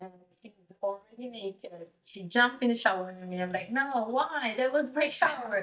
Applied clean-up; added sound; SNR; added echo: neural mask model DeepFilterNet 3.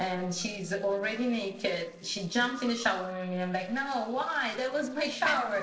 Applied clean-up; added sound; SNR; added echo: neural separator model SepFormer DNS4.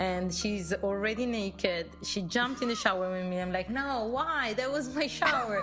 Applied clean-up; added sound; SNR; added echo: none; none; none; none.